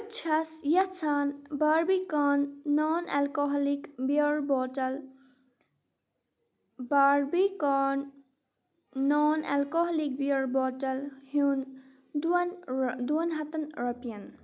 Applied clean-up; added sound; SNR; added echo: none; none; none; none.